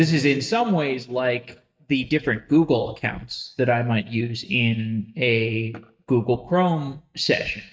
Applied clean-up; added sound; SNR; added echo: neural mask model DeepFilterNet 3.